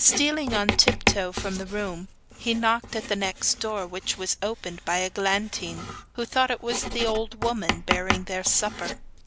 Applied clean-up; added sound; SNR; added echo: none; Writing; 5 dB; none.